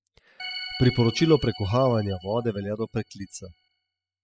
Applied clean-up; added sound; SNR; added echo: classical method spectral subtraction.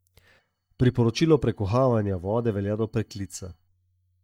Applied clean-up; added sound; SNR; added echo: neural mask model DeepFilterNet 3.